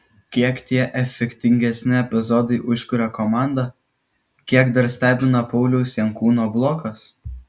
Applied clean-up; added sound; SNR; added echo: none; none; none; none.